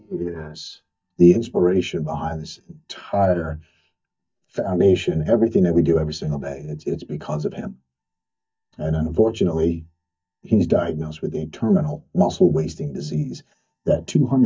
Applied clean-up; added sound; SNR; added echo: neural mask model DeepFilterNet 3.